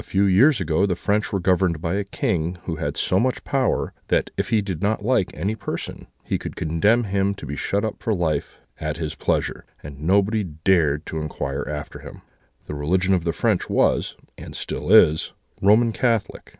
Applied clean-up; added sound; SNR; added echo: none; none; none; none.